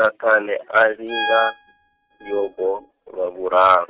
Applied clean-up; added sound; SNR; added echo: neural mask model RNNoise.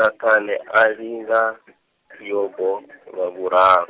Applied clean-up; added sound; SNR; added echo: none; none; none; none.